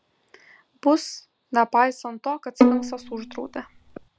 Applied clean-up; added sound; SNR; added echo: none; Bowed string instrument; -3 dB; none.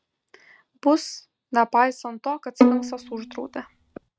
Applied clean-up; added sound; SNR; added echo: neural mask model RNNoise.